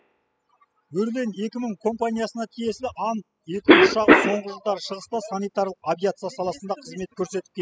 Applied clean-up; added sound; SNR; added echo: classical method spectral subtraction.